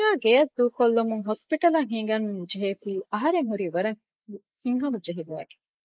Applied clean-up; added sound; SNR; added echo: neural mask model Resemble Enhance denoiser.